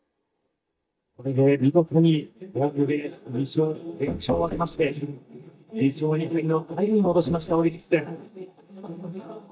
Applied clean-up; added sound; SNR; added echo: neural mask model DeepFilterNet 3.